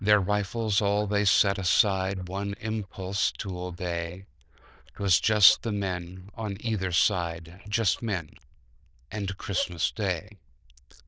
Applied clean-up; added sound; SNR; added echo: neural diffusion model UNIVERSE++.